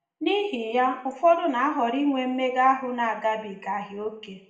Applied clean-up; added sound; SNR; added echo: none; none; none; reverberation time 0.7 s.